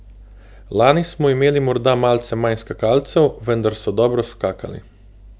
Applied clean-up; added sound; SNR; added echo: none; none; none; none.